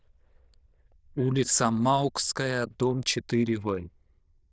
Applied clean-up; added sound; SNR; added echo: neural diffusion model UNIVERSE++.